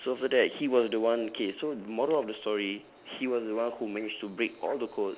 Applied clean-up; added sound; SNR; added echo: none; none; none; none.